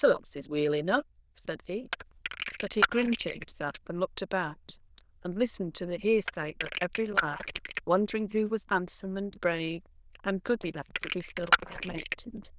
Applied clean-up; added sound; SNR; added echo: neural diffusion model UNIVERSE++.